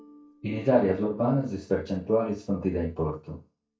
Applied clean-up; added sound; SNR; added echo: neural mask model DeepFilterNet 3.